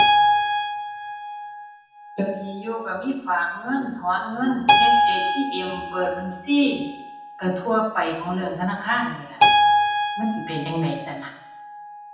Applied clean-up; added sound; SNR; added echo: none; Keyboard (musical); -3 dB; reverberation time 0.8 s.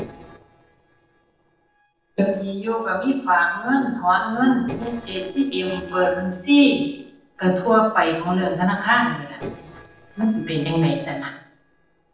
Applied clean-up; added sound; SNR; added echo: neural separator model SepFormer DNS4.